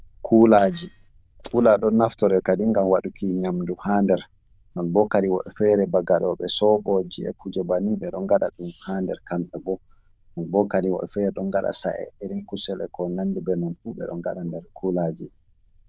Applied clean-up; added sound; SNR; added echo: neural diffusion model UNIVERSE++.